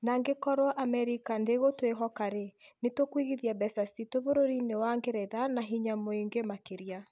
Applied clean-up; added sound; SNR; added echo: none; none; none; none.